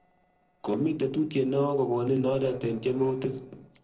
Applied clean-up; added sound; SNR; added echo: neural separator model SepFormer DNS4.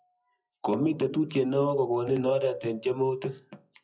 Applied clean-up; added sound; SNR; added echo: classical method WPE with log-MMSE.